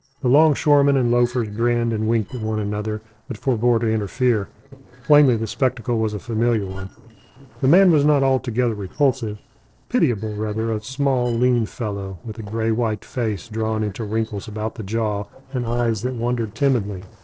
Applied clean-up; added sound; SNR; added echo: neural separator model SepFormer DNS4.